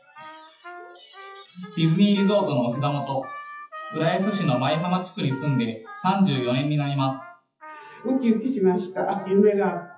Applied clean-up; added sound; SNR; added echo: classical method WPE with log-MMSE.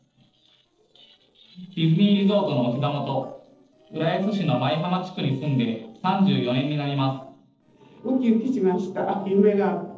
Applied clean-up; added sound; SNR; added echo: neural separator model SepFormer DNS4.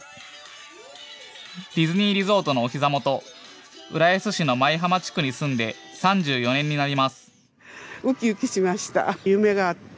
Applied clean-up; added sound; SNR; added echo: none; none; none; none.